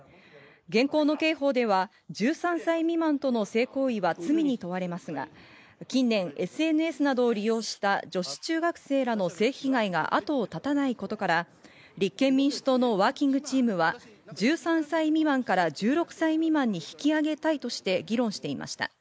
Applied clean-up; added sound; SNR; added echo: neural mask model Resemble Enhance denoiser.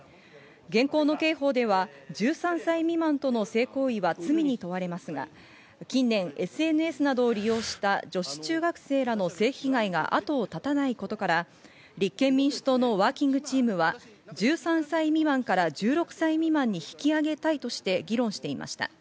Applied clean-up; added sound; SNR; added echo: none; Breathing; 18 dB; none.